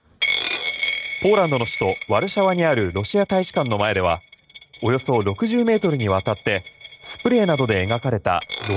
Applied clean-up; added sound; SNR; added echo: neural mask model RNNoise.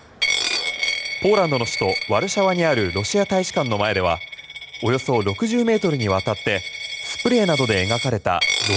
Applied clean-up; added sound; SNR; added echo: none; Coin (dropping); 6 dB; none.